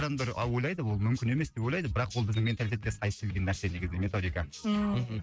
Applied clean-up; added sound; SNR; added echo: neural mask model RNNoise.